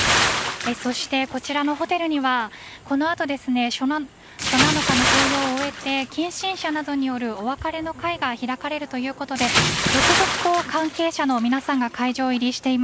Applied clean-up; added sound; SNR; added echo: none; Bathtub (filling or washing) / Splash, splatter; 2 dB; none.